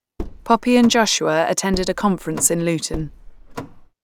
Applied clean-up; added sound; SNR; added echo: none; Car; 13 dB; none.